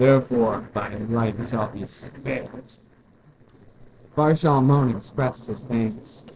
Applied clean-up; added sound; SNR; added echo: neural separator model SepFormer DNS4.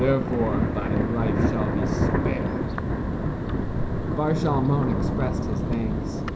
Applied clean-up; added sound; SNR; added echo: none; Thunder; -4 dB; none.